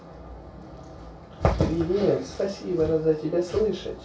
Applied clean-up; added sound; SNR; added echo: none; none; none; reverberation time 0.2 s.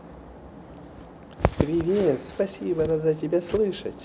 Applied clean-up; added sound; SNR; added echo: none; none; none; none.